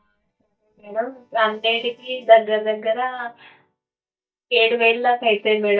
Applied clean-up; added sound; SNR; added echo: neural mask model DeepFilterNet 3.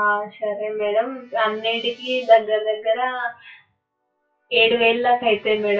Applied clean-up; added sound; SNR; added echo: classical method WPE with log-MMSE.